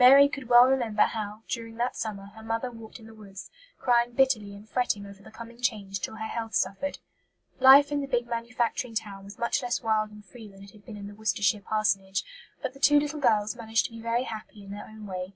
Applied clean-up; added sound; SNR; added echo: none; none; none; none.